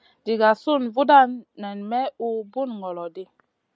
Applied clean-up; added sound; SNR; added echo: none; none; none; none.